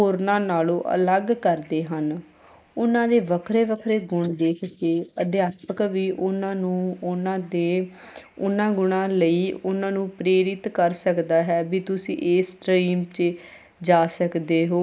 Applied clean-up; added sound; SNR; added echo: neural mask model Resemble Enhance denoiser.